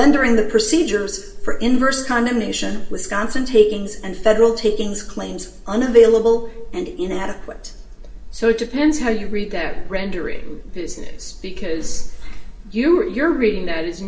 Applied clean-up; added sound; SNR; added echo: none; none; none; reverberation time 0.6 s.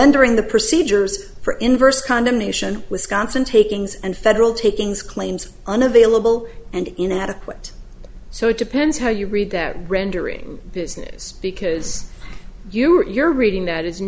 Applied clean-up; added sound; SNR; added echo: none; none; none; none.